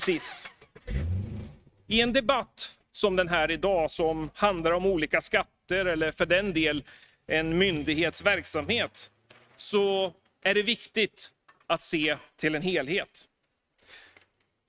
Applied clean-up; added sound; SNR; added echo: neural mask model RNNoise.